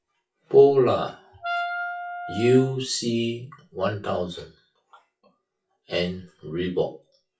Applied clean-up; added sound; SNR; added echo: classical method WPE with log-MMSE.